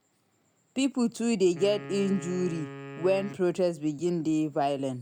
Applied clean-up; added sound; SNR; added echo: none; Wind instrument, woodwind instrument; 15 dB; none.